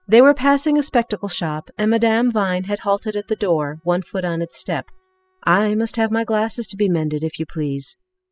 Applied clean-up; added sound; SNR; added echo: classical method spectral subtraction.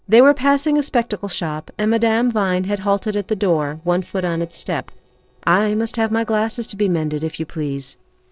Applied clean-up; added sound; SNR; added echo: neural separator model SepFormer DNS4.